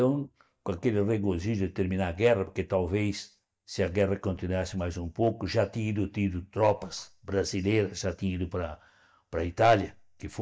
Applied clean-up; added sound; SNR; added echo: neural mask model DeepFilterNet 3.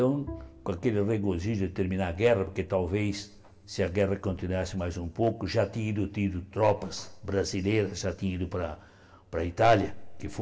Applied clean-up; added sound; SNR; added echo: none; Bowed string instrument; 19 dB; reverberation time 0.9 s.